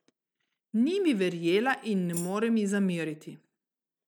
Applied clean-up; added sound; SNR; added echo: none; Tambourine; 14 dB; none.